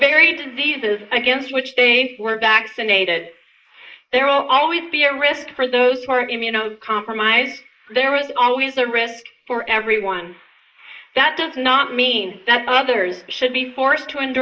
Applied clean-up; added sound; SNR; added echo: neural mask model Resemble Enhance denoiser.